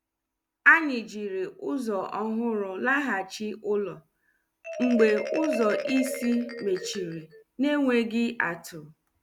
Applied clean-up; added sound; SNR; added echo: none; Marimba, xylophone; 11 dB; none.